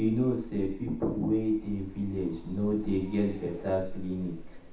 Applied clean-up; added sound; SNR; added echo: none; Wind; 11 dB; reverberation time 0.7 s.